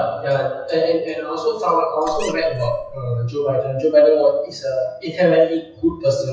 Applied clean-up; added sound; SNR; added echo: classical method WPE with log-MMSE.